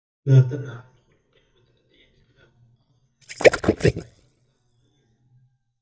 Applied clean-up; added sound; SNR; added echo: neural mask model DeepFilterNet 3.